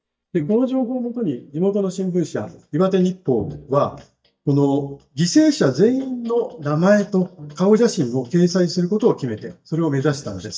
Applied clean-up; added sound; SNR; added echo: neural mask model DeepFilterNet 3.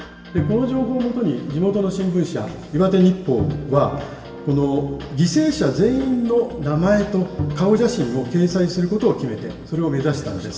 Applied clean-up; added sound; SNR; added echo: none; Bowed string instrument; 13 dB; reverberation time 2.4 s.